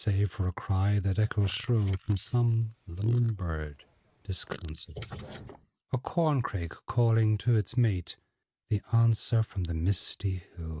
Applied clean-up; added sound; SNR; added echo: neural mask model Resemble Enhance denoiser.